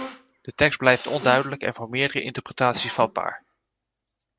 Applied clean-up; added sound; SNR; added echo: none; Cough; 16 dB; none.